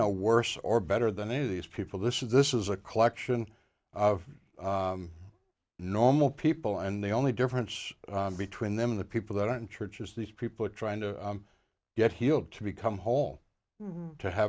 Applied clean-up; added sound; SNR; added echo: none; none; none; none.